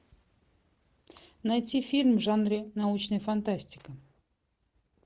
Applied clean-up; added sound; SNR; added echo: none; none; none; none.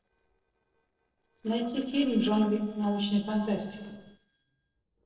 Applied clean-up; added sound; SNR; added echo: neural separator model SepFormer DNS4.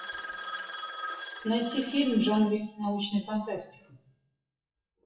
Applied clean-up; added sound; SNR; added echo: classical method WPE with log-MMSE.